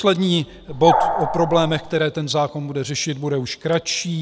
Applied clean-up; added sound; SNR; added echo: none; Animal; 1 dB; none.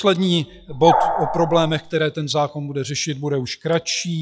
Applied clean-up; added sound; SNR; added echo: classical method log-MMSE.